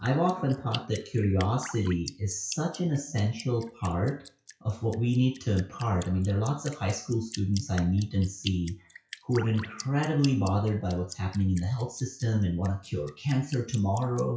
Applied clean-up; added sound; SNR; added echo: classical method WPE with log-MMSE.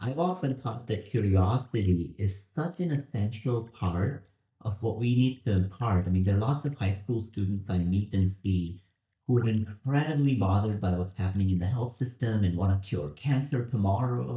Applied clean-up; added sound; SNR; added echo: neural mask model DeepFilterNet 3.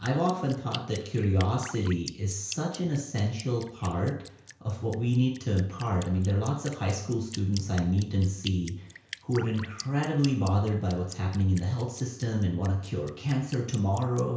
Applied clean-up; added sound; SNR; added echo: none; Drip; 19 dB; reverberation time 0.5 s.